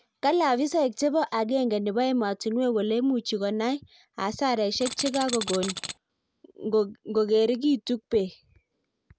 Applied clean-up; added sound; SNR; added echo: none; Tools; 7 dB; none.